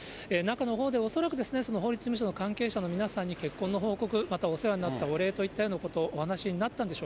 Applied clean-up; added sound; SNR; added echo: none; none; none; none.